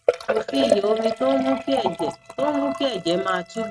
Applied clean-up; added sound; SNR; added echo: neural mask model RNNoise.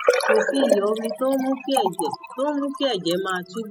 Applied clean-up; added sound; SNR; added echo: classical method spectral subtraction.